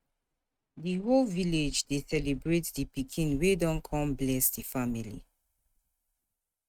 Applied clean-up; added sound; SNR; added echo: neural mask model RNNoise.